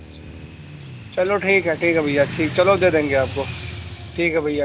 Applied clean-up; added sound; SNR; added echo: none; Motorcycle / Traffic noise, roadway noise; 12 dB; none.